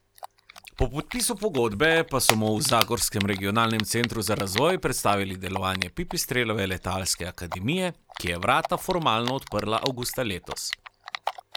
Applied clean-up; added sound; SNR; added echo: none; Typing; 10 dB; none.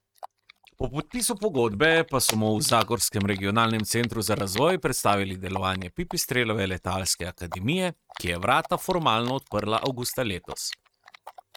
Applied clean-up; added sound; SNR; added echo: neural mask model RNNoise.